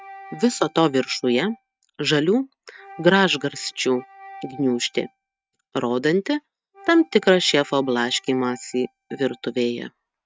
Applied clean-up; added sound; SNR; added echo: neural mask model RNNoise.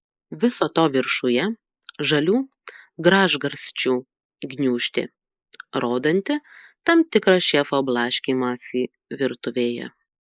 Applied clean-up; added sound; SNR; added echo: neural mask model Resemble Enhance denoiser.